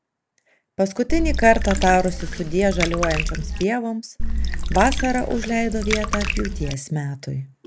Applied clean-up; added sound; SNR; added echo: none; Water / Liquid; 1 dB; none.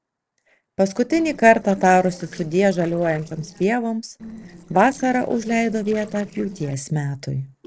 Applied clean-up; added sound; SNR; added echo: neural separator model SepFormer DNS4.